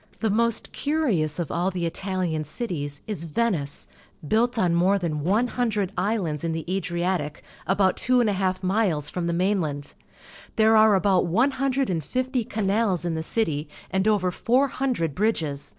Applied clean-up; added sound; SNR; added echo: neural separator model SepFormer DNS4.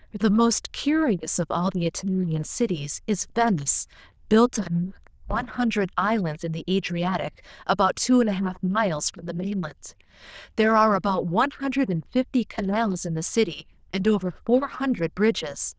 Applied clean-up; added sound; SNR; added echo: neural diffusion model UNIVERSE++.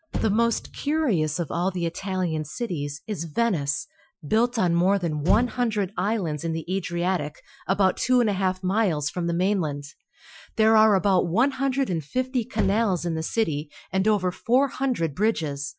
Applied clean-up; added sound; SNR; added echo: classical method Wiener filter.